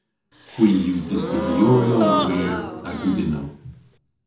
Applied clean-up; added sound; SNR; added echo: none; Gasp; 4 dB; reverberation time 0.6 s.